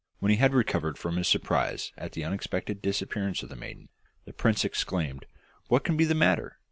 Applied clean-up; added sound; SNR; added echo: none; none; none; none.